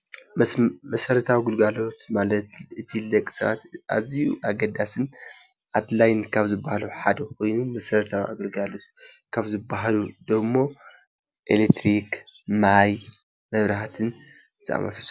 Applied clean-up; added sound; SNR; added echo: none; none; none; none.